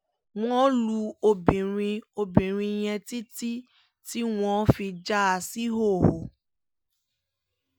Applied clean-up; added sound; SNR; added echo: none; none; none; none.